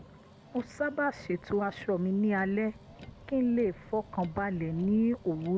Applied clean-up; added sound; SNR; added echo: none; Motor vehicle (road); 19 dB; none.